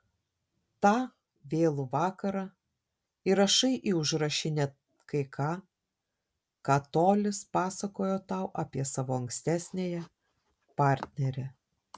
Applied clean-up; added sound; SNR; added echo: none; none; none; none.